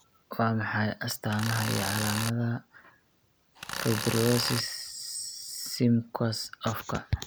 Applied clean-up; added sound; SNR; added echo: none; Tools; 4 dB; none.